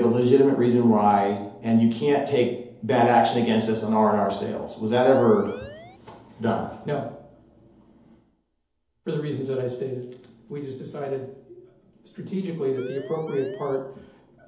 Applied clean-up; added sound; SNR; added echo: none; Siren; 17 dB; reverberation time 2.2 s.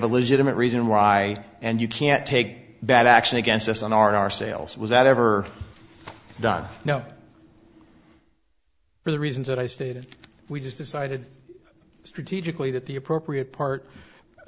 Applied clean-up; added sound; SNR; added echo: none; none; none; none.